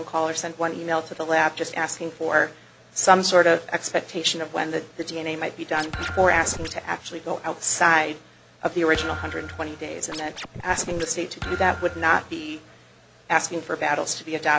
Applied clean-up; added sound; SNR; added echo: none; Thump, thud + Scratching (performance technique); 12 dB; none.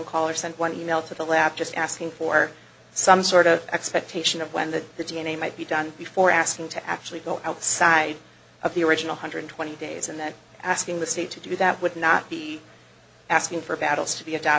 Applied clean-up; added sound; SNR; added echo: none; none; none; none.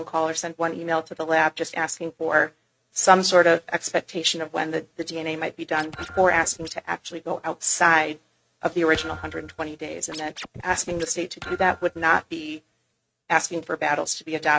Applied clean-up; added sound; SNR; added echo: neural mask model RNNoise.